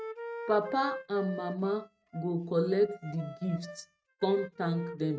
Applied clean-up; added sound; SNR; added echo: neural mask model RNNoise.